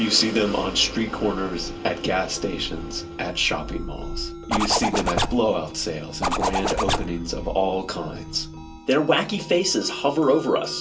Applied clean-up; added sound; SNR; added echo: none; Zipper (clothing); 1 dB; reverberation time 0.2 s.